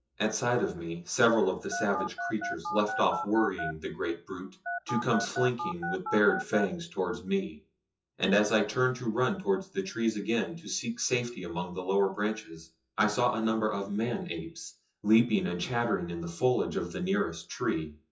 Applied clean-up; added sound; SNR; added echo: classical method WPE with log-MMSE.